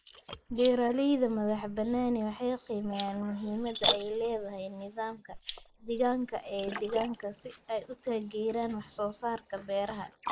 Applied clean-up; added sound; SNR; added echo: neural mask model Resemble Enhance denoiser.